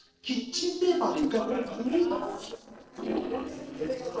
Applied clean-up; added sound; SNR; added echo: neural separator model SepFormer DNS4.